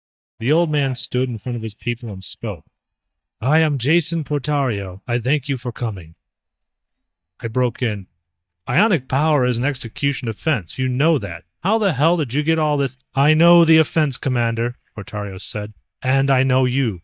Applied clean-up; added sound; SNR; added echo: neural mask model DeepFilterNet 3.